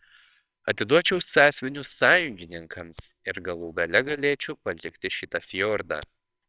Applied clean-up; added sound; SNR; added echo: neural separator model SepFormer WHAMR!.